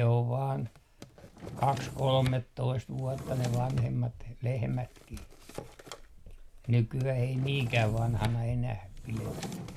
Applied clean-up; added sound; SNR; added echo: none; Drawer open or close; 12 dB; none.